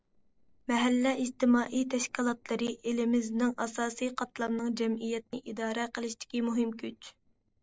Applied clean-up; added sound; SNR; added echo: neural separator model SepFormer DNS4.